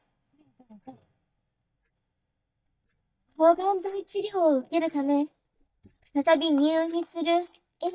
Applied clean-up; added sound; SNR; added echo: neural mask model DeepFilterNet 3.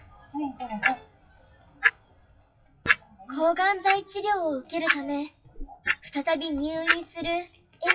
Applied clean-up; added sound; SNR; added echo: classical method WPE with log-MMSE.